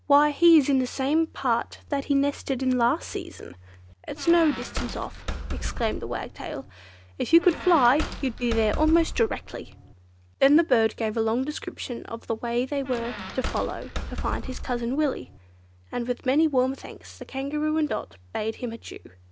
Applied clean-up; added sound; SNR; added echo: none; Squeak; 7 dB; none.